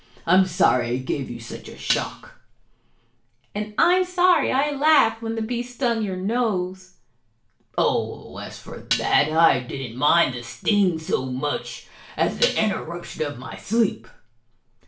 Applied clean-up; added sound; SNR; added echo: none; Dishes, pots, and pans; 6 dB; reverberation time 0.3 s.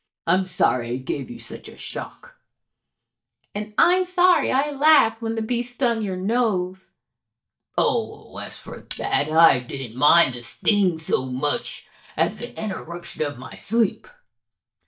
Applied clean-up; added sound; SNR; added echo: neural mask model DeepFilterNet 3.